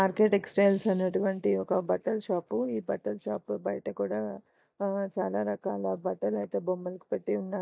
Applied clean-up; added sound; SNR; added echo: neural mask model DeepFilterNet 3.